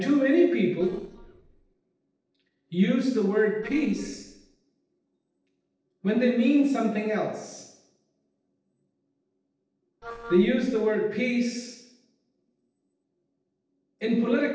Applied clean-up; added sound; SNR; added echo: neural separator model SepFormer DNS4.